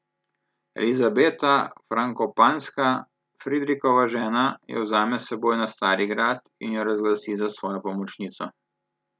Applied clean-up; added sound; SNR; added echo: none; none; none; none.